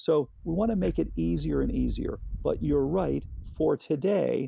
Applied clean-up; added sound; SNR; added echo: none; Thunder / Wind; 9 dB; none.